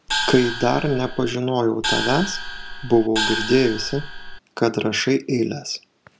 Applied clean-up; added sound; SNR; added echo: none; Gong; 5 dB; none.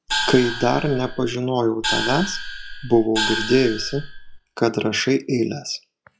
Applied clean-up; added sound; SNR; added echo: classical method log-MMSE.